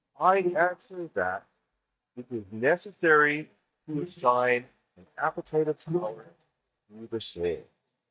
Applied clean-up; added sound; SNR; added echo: neural mask model DeepFilterNet 3.